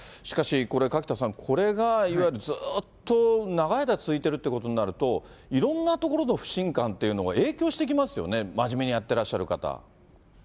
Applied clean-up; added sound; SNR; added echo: none; none; none; none.